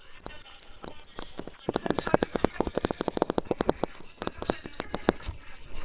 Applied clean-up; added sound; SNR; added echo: neural separator model SepFormer WHAMR!.